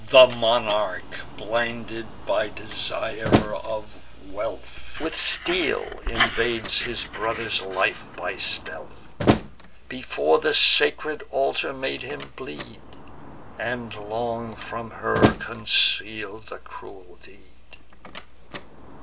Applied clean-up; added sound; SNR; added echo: none; Slam; 7 dB; none.